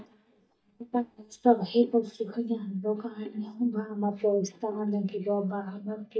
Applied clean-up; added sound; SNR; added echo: neural mask model DeepFilterNet 3.